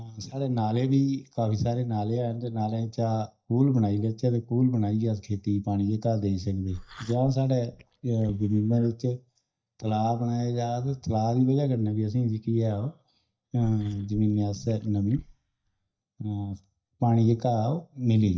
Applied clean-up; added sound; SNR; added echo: neural mask model DeepFilterNet 3.